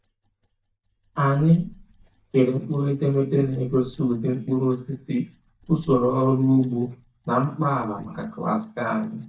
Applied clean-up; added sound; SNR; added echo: neural mask model DeepFilterNet 3.